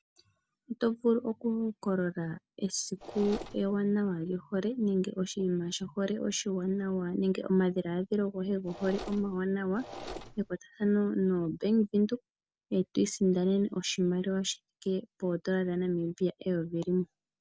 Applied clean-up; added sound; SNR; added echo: none; Mechanisms; 14 dB; none.